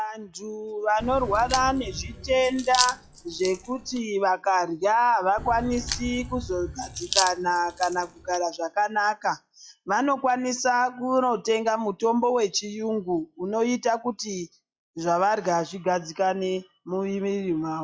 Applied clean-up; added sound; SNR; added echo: classical method log-MMSE.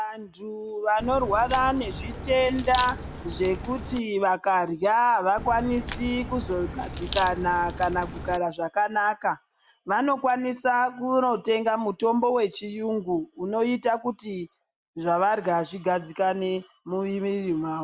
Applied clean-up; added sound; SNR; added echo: none; Crack; 6 dB; none.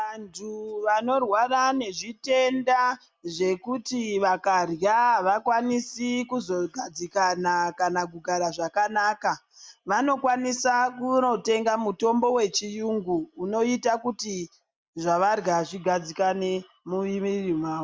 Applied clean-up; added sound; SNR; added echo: none; none; none; none.